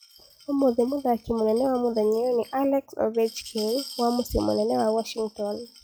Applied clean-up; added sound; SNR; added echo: classical method log-MMSE.